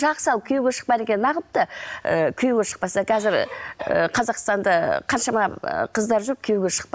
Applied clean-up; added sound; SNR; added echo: none; none; none; none.